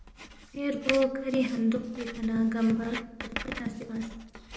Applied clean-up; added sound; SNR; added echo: none; Writing; 11 dB; reverberation time 0.8 s.